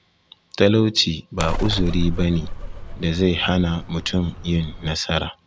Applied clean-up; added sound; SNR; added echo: none; Bird; 6 dB; none.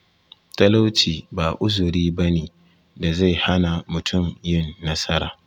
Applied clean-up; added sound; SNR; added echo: none; none; none; none.